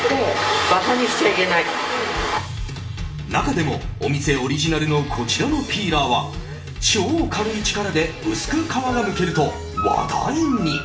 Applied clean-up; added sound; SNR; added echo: none; none; none; reverberation time 0.4 s.